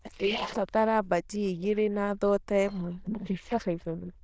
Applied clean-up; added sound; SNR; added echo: neural diffusion model UNIVERSE++.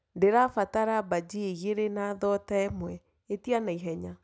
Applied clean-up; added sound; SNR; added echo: none; none; none; none.